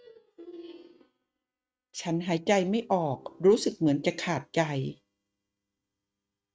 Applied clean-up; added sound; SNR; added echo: neural mask model RNNoise.